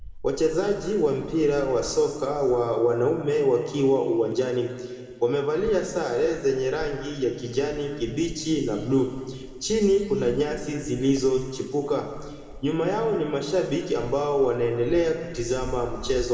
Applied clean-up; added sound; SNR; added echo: none; Wind; 16 dB; reverberation time 1.9 s.